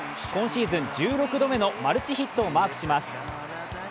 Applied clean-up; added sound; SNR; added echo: none; none; none; none.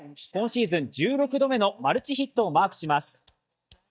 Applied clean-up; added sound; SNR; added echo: neural mask model DeepFilterNet 3.